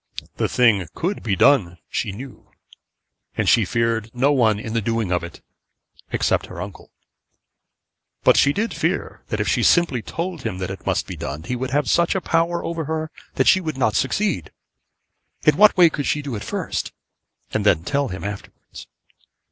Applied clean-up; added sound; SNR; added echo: none; none; none; none.